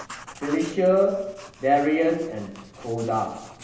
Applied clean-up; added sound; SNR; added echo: none; Writing; 19 dB; reverberation time 0.8 s.